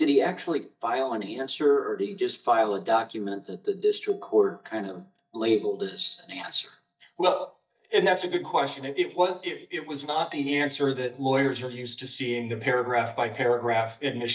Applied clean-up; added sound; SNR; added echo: neural mask model DeepFilterNet 3.